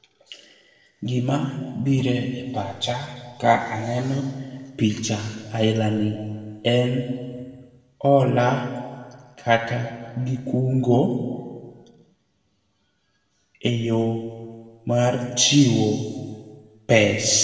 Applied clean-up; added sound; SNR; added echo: none; none; none; reverberation time 1.6 s.